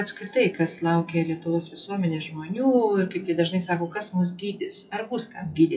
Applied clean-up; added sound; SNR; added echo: classical method WPE with log-MMSE.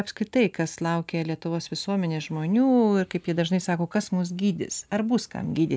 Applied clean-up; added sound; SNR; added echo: none; none; none; none.